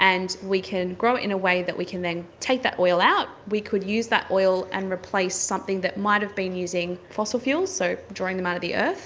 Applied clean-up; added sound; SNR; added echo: none; none; none; none.